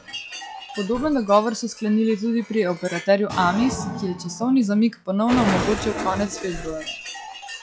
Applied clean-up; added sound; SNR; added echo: classical method log-MMSE.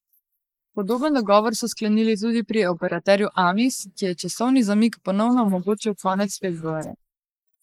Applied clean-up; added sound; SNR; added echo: neural mask model Resemble Enhance denoiser.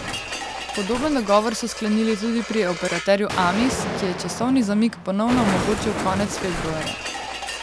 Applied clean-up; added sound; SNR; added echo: none; Explosion; 6 dB; none.